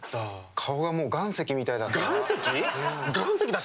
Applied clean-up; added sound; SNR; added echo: none; none; none; none.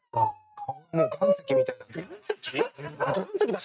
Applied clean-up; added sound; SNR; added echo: neural mask model RNNoise.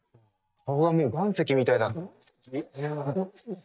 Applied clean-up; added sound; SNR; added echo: neural mask model DeepFilterNet 3.